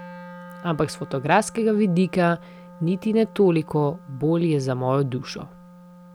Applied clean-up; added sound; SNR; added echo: none; Wind instrument, woodwind instrument; 20 dB; none.